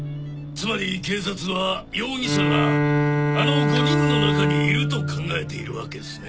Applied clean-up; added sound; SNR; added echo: none; Bowed string instrument; -4 dB; none.